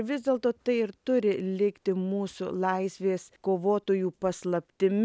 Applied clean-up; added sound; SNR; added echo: none; none; none; none.